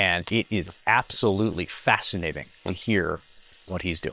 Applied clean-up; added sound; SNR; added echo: neural separator model SepFormer WHAM!.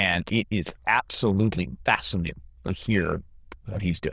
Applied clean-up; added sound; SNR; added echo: neural diffusion model UNIVERSE++.